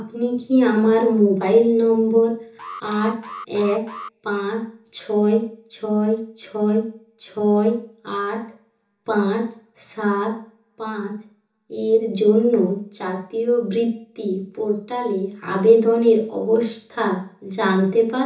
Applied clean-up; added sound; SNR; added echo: none; Alarm; 15 dB; reverberation time 0.6 s.